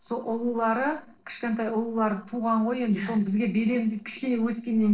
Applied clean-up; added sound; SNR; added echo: neural separator model SepFormer DNS4.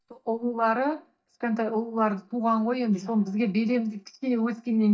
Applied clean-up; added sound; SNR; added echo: neural mask model DeepFilterNet 3.